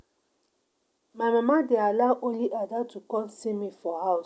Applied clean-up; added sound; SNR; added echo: none; none; none; none.